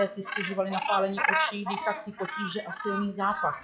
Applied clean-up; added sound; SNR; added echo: classical method log-MMSE.